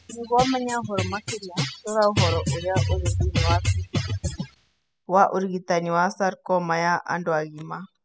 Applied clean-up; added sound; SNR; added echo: classical method spectral subtraction.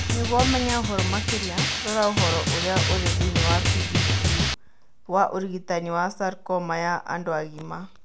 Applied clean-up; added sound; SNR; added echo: none; Drum; -1 dB; none.